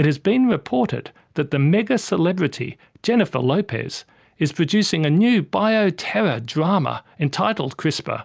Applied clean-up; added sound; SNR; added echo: none; none; none; none.